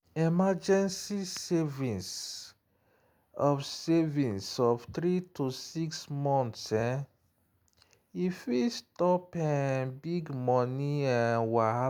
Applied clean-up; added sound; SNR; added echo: none; none; none; none.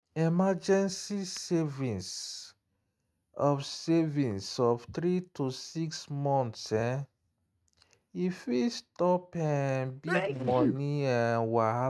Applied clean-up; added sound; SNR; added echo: neural mask model RNNoise.